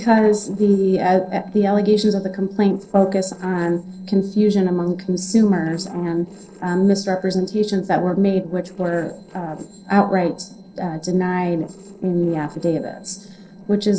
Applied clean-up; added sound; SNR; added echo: neural separator model SepFormer DNS4.